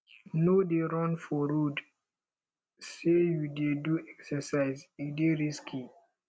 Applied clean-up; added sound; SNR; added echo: none; none; none; none.